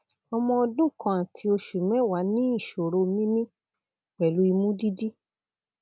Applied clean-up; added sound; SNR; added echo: none; none; none; none.